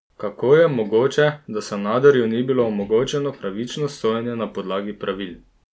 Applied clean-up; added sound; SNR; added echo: none; none; none; none.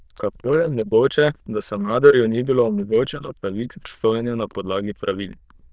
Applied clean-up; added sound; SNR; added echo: neural diffusion model UNIVERSE++.